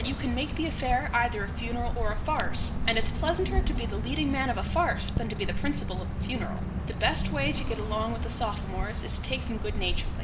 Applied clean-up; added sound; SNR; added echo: none; Drip / Water; -1 dB; reverberation time 2.5 s.